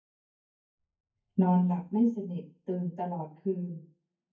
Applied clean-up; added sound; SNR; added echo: neural mask model DeepFilterNet 3.